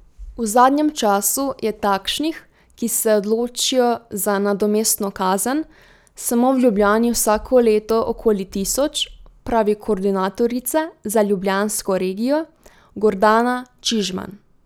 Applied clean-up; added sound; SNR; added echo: none; none; none; none.